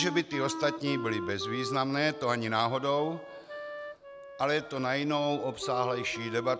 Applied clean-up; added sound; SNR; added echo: none; Wind instrument, woodwind instrument; 9 dB; none.